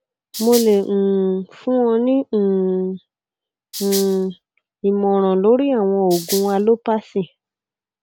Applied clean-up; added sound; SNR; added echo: none; Rattle (instrument); 11 dB; none.